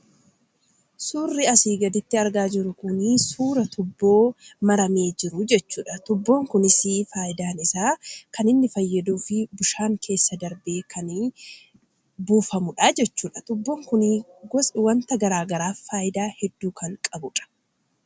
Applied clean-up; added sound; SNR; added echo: none; none; none; none.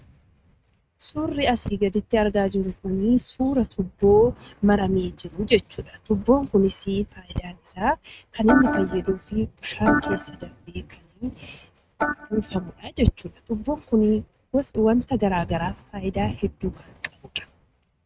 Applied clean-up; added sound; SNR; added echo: neural mask model RNNoise.